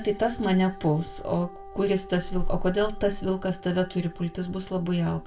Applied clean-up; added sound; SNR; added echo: none; Wind instrument, woodwind instrument; 20 dB; reverberation time 0.2 s.